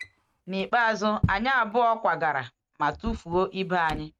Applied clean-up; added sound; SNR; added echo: neural mask model RNNoise.